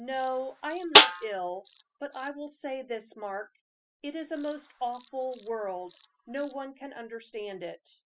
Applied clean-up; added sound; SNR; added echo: classical method spectral subtraction.